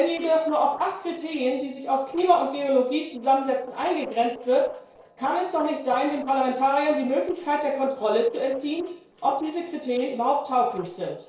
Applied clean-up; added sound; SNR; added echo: neural separator model SepFormer DNS4.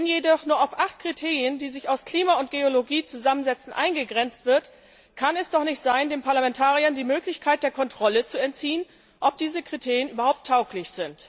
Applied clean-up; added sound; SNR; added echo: none; none; none; none.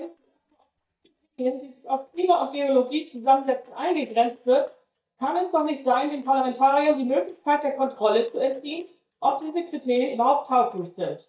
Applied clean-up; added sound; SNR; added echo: neural mask model DeepFilterNet 3.